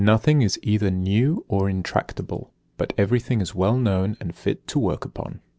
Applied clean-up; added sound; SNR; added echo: none; none; none; none.